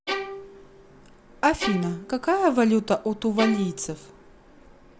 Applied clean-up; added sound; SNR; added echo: none; Bowed string instrument; 10 dB; none.